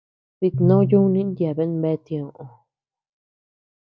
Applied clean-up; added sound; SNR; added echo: none; Piano; 5 dB; none.